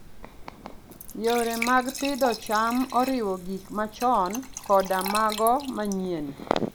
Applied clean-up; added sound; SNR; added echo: none; Fill (with liquid) / Trickle, dribble / Glass; 12 dB; none.